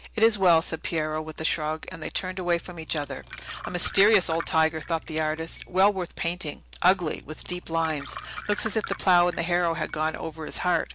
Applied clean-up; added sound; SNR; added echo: none; Glass; 15 dB; none.